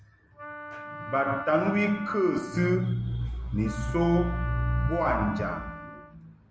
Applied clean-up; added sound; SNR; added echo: none; Wind instrument, woodwind instrument; 13 dB; none.